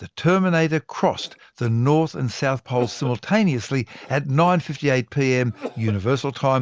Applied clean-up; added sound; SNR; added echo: none; Cough; 19 dB; none.